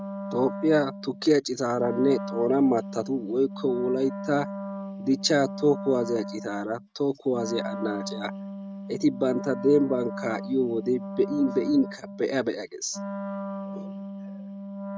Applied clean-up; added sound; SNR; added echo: neural mask model RNNoise.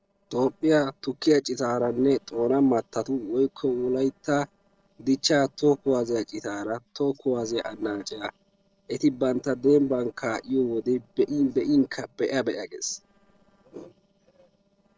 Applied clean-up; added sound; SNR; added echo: neural separator model SepFormer DNS4.